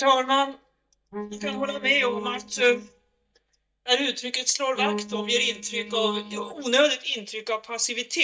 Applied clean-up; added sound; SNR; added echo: neural mask model DeepFilterNet 3.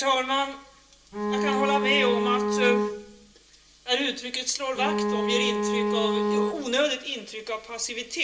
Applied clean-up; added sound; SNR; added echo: none; Bowed string instrument; -2 dB; reverberation time 0.2 s.